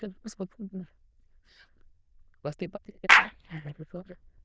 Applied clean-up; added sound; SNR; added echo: neural diffusion model UNIVERSE++.